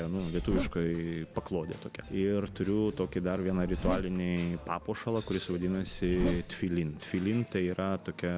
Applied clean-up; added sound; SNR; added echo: none; Zipper (clothing); 6 dB; none.